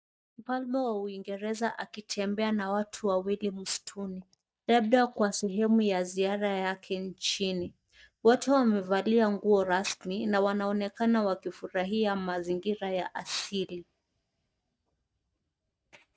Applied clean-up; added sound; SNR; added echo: neural mask model DeepFilterNet 3.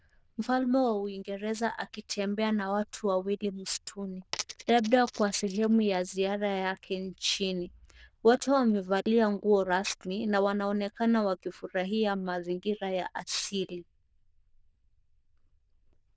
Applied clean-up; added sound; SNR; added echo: neural diffusion model UNIVERSE++.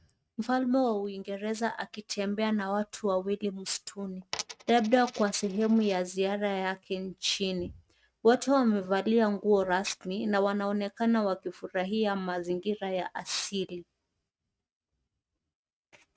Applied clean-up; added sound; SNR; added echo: neural mask model RNNoise.